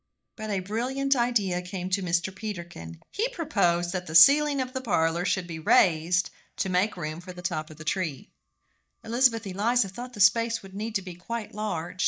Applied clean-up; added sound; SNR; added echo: neural mask model DeepFilterNet 3.